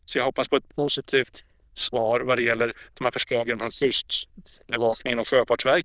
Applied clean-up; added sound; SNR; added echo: neural diffusion model UNIVERSE++.